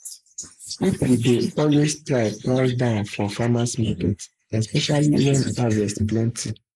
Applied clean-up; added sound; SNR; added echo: neural mask model Resemble Enhance denoiser.